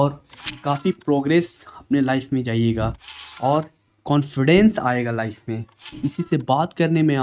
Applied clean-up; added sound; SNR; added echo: neural mask model RNNoise.